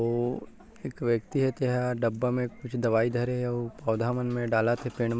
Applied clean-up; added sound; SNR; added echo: none; none; none; none.